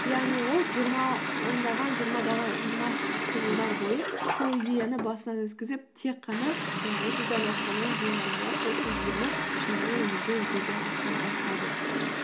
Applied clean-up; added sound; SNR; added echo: none; Water tap, faucet; -1 dB; none.